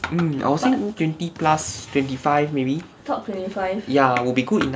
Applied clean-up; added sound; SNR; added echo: none; none; none; none.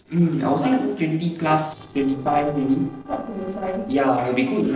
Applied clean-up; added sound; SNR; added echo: neural separator model SepFormer DNS4.